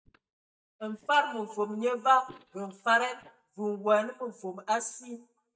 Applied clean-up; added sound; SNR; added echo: neural mask model DeepFilterNet 3.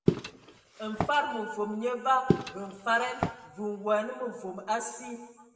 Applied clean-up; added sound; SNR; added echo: none; Walk, footsteps; 2 dB; reverberation time 1.4 s.